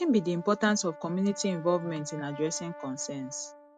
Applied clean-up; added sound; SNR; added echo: none; Brass instrument; 16 dB; none.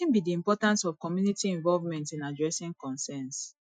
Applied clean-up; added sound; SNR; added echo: classical method Wiener filter.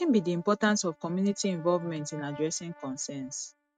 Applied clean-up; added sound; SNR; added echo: neural mask model RNNoise.